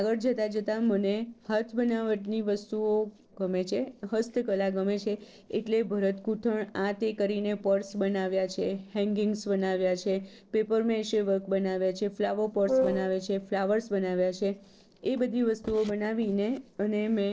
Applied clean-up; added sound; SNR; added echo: neural separator model SepFormer DNS4.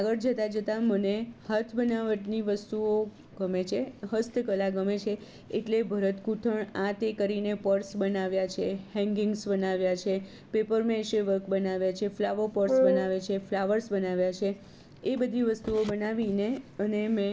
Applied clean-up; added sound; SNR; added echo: none; Wind instrument, woodwind instrument; -3 dB; none.